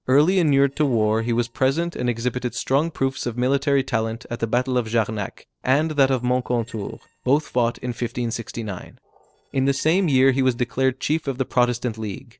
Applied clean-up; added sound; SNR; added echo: neural separator model SepFormer DNS4.